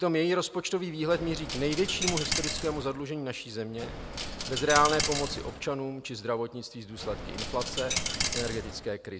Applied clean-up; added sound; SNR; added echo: none; Coin (dropping); 3 dB; none.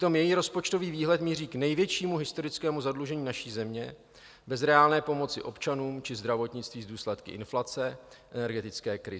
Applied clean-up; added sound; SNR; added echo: none; none; none; none.